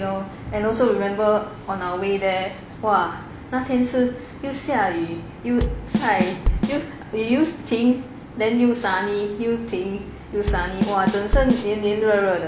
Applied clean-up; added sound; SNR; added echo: none; Bass drum / Snare drum / Drum kit; 2 dB; none.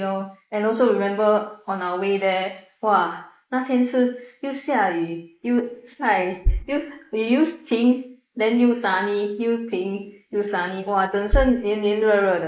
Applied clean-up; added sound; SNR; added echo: neural mask model Resemble Enhance denoiser.